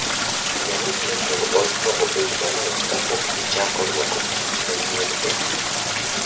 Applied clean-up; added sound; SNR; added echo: none; Stream; -4 dB; reverberation time 0.3 s.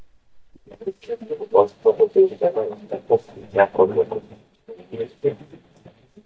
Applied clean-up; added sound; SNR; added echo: neural mask model DeepFilterNet 3.